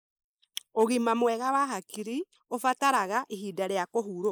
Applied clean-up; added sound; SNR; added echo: neural mask model Resemble Enhance denoiser.